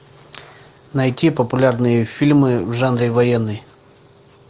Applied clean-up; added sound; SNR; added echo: none; none; none; none.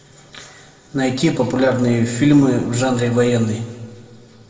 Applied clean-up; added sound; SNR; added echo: none; none; none; reverberation time 1.6 s.